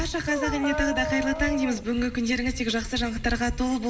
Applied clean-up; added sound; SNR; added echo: none; Dog; 6 dB; reverberation time 1.3 s.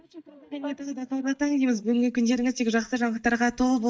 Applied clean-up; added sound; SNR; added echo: neural mask model DeepFilterNet 3.